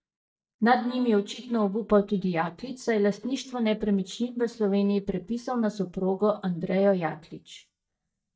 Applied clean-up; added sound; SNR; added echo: neural mask model DeepFilterNet 3.